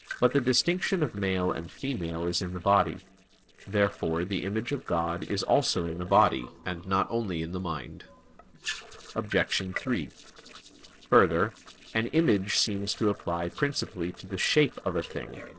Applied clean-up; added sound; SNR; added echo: neural separator model SepFormer DNS4.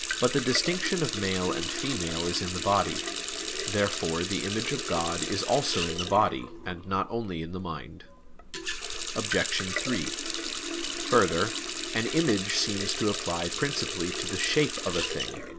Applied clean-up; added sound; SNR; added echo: none; Water tap, faucet; 4 dB; none.